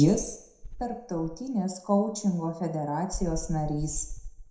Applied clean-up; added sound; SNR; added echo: none; Insect; 11 dB; reverberation time 0.6 s.